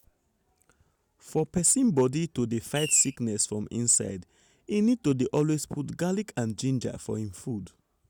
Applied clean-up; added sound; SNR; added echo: none; Fireworks; 9 dB; none.